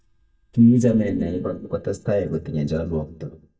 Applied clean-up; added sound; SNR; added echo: neural mask model DeepFilterNet 3.